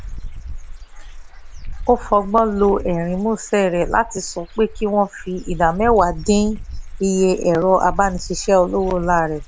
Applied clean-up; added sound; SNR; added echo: none; Bird / Dog; 11 dB; none.